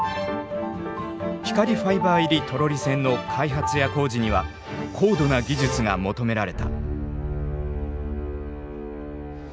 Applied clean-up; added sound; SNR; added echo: none; none; none; none.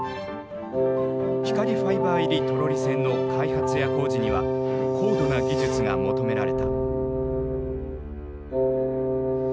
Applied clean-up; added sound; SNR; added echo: none; Wind instrument, woodwind instrument; -5 dB; none.